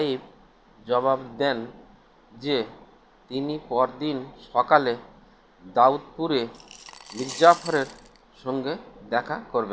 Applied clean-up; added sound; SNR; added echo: none; Coin (dropping) / Glass; 17 dB; none.